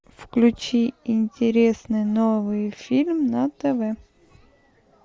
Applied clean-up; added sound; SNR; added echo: none; none; none; none.